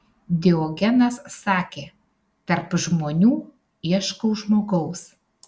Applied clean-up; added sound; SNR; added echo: none; none; none; none.